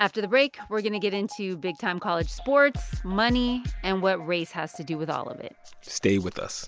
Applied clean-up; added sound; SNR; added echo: none; none; none; none.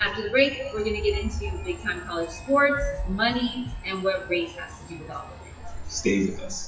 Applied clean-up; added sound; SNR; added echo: classical method WPE with log-MMSE.